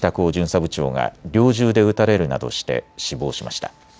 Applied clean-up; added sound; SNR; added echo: none; none; none; none.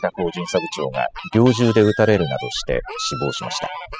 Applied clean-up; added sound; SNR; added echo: classical method spectral subtraction.